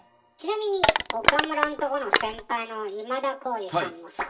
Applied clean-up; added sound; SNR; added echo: none; Crushing; -4 dB; reverberation time 0.2 s.